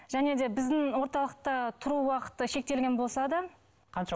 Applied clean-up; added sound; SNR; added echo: none; none; none; none.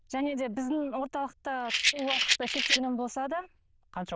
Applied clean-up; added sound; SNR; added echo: neural diffusion model UNIVERSE++.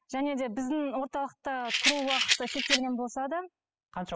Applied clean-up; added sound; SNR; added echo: classical method spectral subtraction.